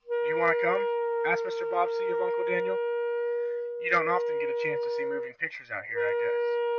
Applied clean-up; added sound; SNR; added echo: none; Wind instrument, woodwind instrument; -4 dB; none.